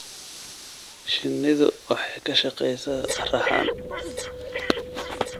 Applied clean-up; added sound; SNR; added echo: none; Breathing; 7 dB; none.